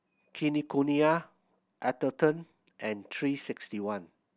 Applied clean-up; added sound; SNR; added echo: none; none; none; none.